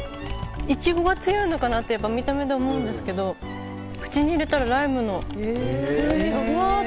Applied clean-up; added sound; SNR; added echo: none; Computer keyboard; 12 dB; none.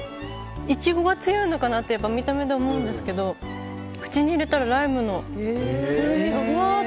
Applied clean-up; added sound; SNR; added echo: none; none; none; none.